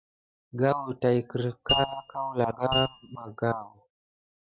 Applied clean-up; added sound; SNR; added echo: neural mask model RNNoise.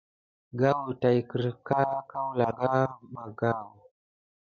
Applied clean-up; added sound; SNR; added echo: none; none; none; none.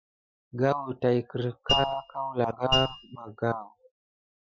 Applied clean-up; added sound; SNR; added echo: classical method Wiener filter.